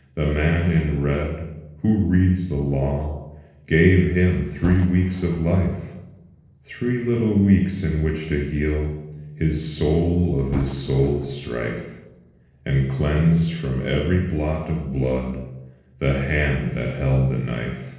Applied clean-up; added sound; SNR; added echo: neural separator model SepFormer DNS4.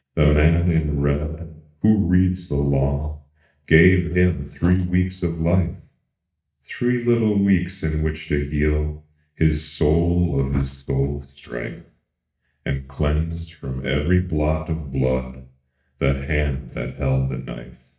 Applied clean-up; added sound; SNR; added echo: neural mask model DeepFilterNet 3.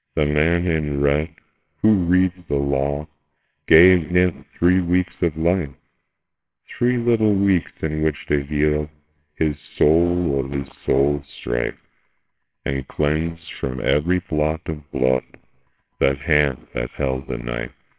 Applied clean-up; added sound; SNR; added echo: neural separator model SepFormer WHAMR!.